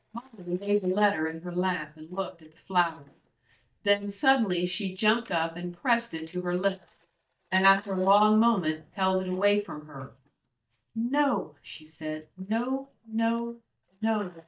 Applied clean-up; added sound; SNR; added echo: neural mask model DeepFilterNet 3.